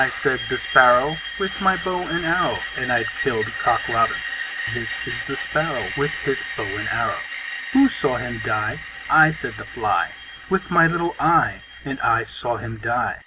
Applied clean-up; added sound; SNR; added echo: none; Screech; 9 dB; none.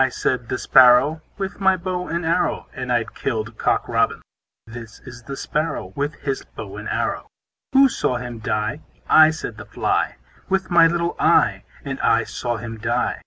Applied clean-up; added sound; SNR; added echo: none; none; none; none.